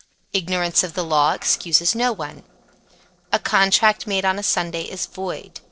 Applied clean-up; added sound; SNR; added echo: neural separator model SepFormer DNS4.